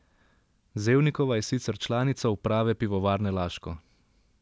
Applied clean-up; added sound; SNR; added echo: none; none; none; none.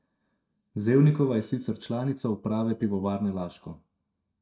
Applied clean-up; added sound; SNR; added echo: neural mask model DeepFilterNet 3.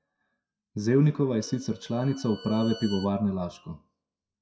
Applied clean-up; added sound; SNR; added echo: classical method WPE with log-MMSE.